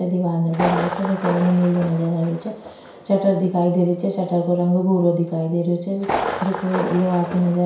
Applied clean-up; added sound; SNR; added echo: none; Thunder; 10 dB; reverberation time 0.6 s.